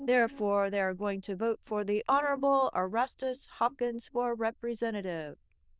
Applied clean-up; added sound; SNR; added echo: neural diffusion model UNIVERSE++.